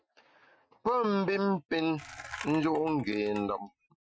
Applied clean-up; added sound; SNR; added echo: classical method Wiener filter.